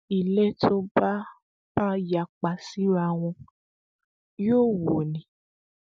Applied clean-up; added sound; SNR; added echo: none; none; none; none.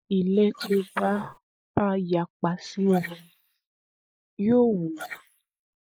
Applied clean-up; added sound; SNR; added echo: neural mask model Resemble Enhance denoiser.